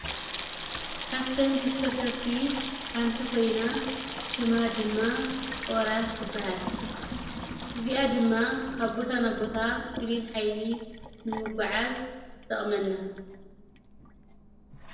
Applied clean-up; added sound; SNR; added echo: none; Sink (filling or washing) / Water tap, faucet; 8 dB; reverberation time 0.9 s.